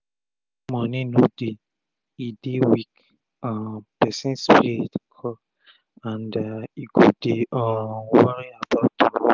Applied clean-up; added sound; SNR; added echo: none; none; none; none.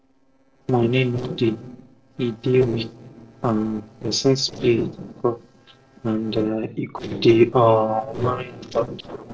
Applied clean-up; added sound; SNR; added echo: neural separator model SepFormer DNS4.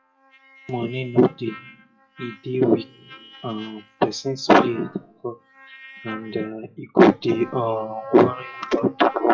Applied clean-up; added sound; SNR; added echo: classical method WPE with log-MMSE.